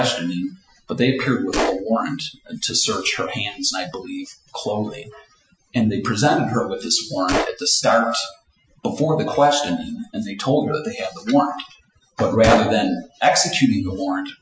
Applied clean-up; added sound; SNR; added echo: classical method Wiener filter.